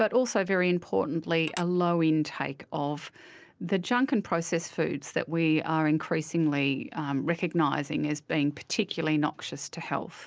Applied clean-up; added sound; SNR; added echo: neural separator model SepFormer DNS4.